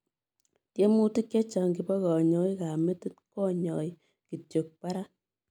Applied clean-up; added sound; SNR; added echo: none; none; none; none.